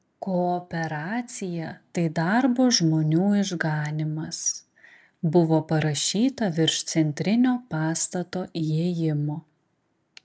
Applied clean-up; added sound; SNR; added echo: none; none; none; none.